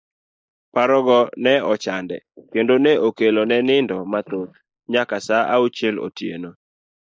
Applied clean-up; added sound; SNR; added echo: neural mask model Resemble Enhance denoiser.